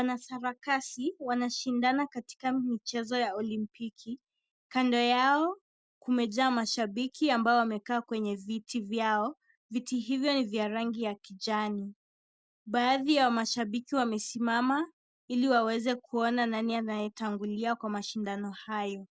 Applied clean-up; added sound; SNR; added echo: none; none; none; none.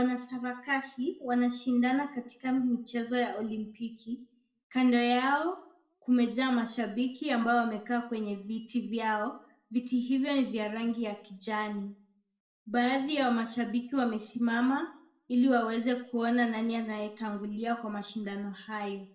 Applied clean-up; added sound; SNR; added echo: none; none; none; reverberation time 0.4 s.